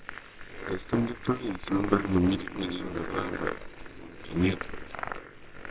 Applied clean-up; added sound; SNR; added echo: neural separator model SepFormer WHAMR!.